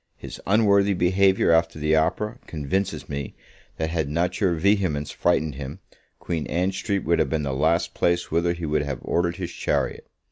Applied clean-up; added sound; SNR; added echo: none; none; none; none.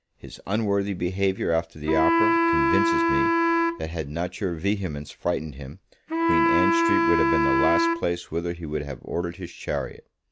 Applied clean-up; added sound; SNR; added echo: none; Wind instrument, woodwind instrument; -4 dB; none.